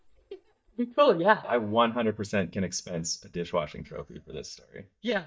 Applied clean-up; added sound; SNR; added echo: neural mask model DeepFilterNet 3.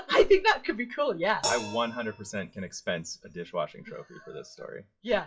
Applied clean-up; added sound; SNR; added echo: classical method WPE with log-MMSE.